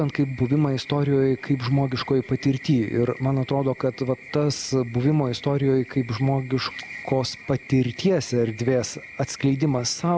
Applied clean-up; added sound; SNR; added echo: none; none; none; none.